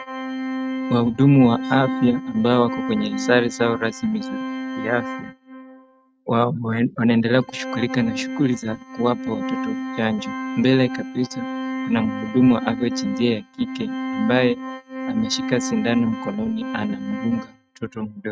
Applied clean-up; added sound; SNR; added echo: neural mask model RNNoise.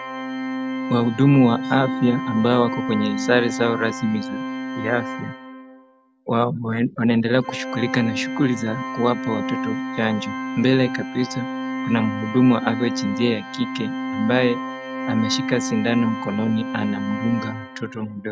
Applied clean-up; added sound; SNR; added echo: none; Organ; 6 dB; none.